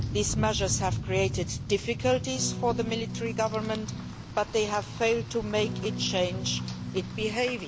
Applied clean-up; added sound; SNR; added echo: none; Rain + Electric guitar / Strum; 4 dB; none.